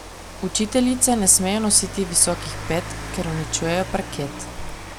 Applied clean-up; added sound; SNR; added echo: none; Rain; 11 dB; none.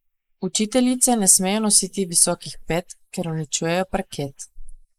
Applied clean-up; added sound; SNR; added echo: neural mask model Resemble Enhance denoiser.